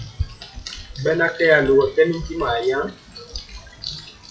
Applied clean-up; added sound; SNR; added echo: classical method WPE with log-MMSE.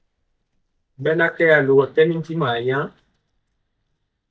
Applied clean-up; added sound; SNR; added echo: neural mask model DeepFilterNet 3.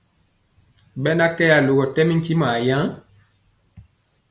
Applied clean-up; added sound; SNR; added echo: none; none; none; none.